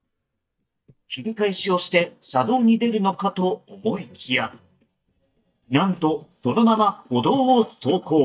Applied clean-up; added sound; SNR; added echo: neural mask model DeepFilterNet 3.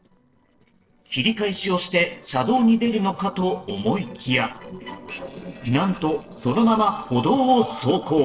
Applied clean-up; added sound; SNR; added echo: neural separator model SepFormer DNS4.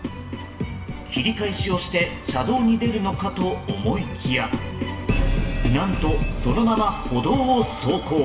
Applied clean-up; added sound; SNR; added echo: none; Wind; 19 dB; reverberation time 1.6 s.